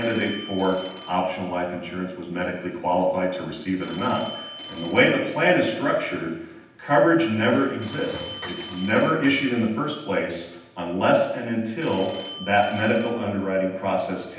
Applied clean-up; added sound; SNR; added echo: none; Telephone; 18 dB; reverberation time 0.9 s.